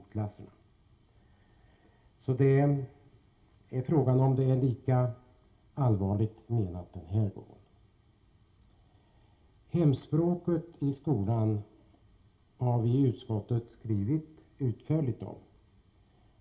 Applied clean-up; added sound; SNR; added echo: none; none; none; reverberation time 0.2 s.